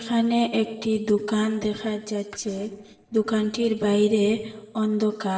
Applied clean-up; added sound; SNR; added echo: neural separator model SepFormer DNS4.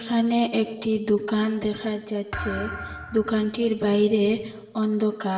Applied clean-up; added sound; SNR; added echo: none; Thump, thud; 13 dB; reverberation time 1.1 s.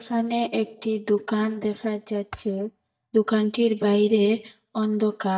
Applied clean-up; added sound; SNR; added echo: neural mask model DeepFilterNet 3.